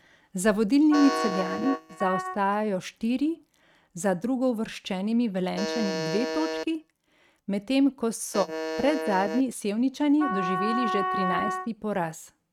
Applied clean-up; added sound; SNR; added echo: neural mask model RNNoise.